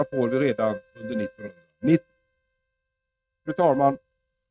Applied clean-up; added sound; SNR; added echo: neural mask model RNNoise.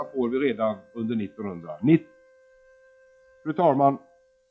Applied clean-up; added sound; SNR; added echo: classical method log-MMSE.